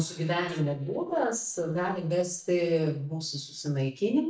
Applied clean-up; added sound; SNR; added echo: neural mask model DeepFilterNet 3.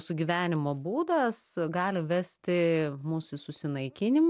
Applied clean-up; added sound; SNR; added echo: none; none; none; none.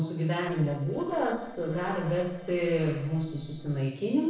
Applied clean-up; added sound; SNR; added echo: neural separator model SepFormer DNS4.